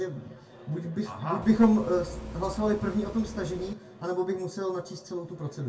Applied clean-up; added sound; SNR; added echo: none; Bus; 12 dB; reverberation time 0.2 s.